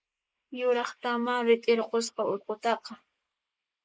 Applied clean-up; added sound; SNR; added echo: neural mask model Resemble Enhance denoiser.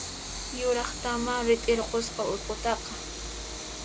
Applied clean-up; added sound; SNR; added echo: none; Train; 7 dB; none.